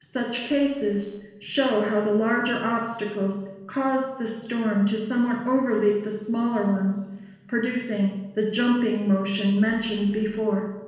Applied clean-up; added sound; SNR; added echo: neural separator model SepFormer DNS4.